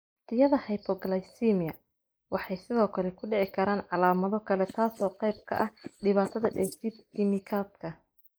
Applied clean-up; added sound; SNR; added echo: neural mask model Resemble Enhance denoiser.